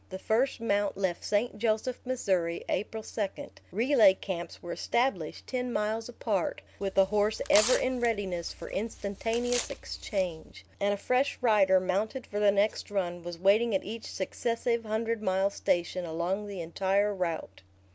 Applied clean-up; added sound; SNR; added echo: none; Tearing; 11 dB; none.